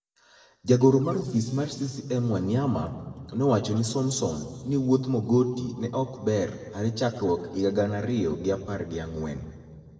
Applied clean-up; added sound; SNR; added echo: neural separator model SepFormer DNS4.